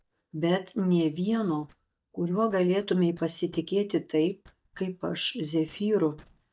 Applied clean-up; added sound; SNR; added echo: neural mask model DeepFilterNet 3.